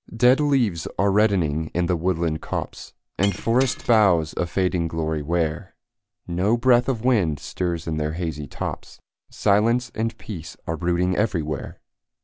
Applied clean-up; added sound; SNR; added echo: none; Shatter; 17 dB; none.